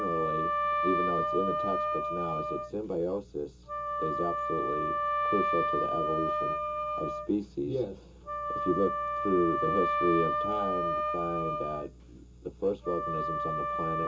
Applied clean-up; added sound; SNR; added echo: none; Wind instrument, woodwind instrument; -2 dB; reverberation time 0.2 s.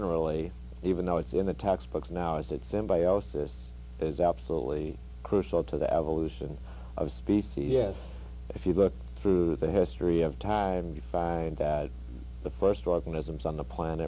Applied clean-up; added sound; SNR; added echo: none; none; none; none.